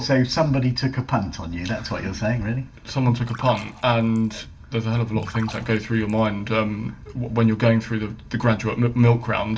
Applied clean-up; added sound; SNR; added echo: none; Splash, splatter; 18 dB; reverberation time 0.2 s.